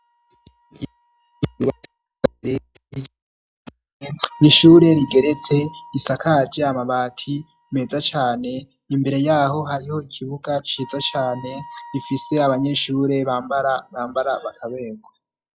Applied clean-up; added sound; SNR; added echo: classical method log-MMSE.